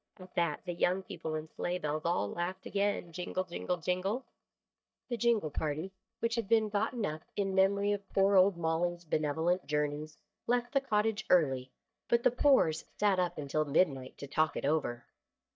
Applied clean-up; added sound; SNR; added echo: neural mask model DeepFilterNet 3.